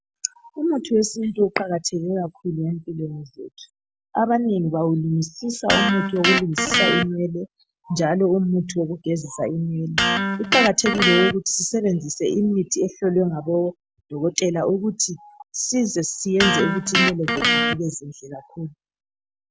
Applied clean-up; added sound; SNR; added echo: none; Electric guitar; 0 dB; none.